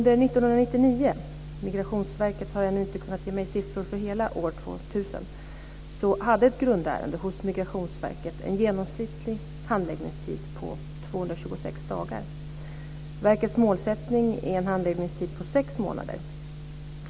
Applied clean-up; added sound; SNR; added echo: none; none; none; none.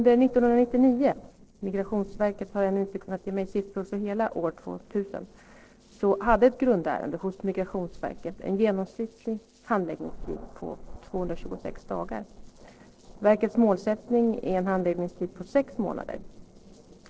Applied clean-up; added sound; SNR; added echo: neural separator model SepFormer DNS4.